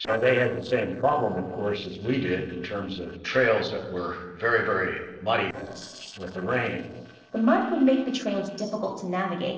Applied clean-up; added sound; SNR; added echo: neural separator model SepFormer DNS4.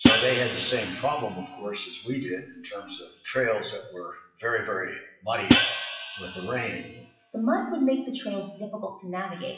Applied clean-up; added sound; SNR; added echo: classical method WPE with log-MMSE.